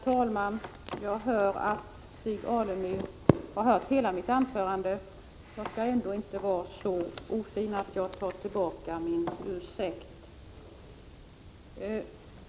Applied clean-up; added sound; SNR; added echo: none; none; none; none.